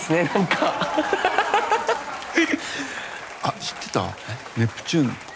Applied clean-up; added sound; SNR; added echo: none; Applause / Crowd / Cheering; 12 dB; none.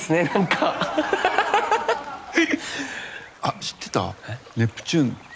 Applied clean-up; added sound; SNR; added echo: none; none; none; none.